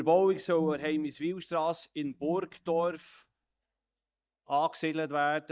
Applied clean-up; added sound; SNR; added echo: neural mask model DeepFilterNet 3.